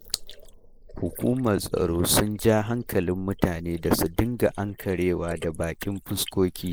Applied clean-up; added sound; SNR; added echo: neural mask model Resemble Enhance denoiser.